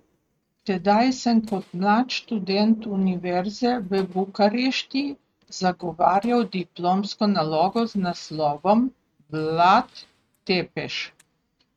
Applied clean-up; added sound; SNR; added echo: neural mask model RNNoise.